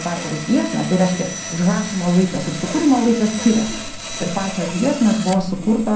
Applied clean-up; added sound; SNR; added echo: none; Sawing; 10 dB; reverberation time 0.5 s.